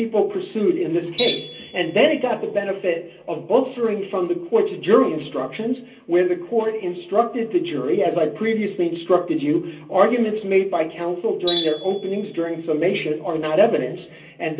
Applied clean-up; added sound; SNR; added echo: none; Tools; 13 dB; reverberation time 0.3 s.